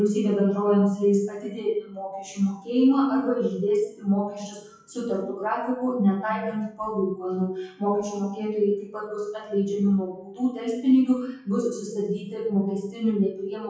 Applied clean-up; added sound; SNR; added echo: classical method WPE with log-MMSE.